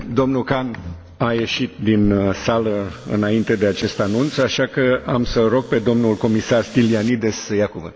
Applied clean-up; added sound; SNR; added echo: none; Accelerating, revving, vroom / Car + Bass drum; 17 dB; none.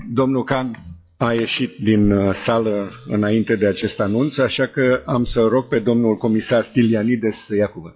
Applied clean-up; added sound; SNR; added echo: classical method log-MMSE.